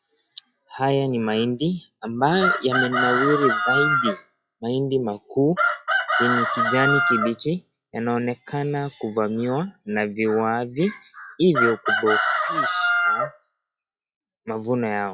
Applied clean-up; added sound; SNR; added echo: classical method log-MMSE.